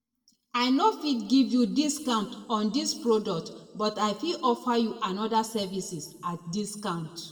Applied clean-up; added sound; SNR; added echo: none; none; none; reverberation time 1.1 s.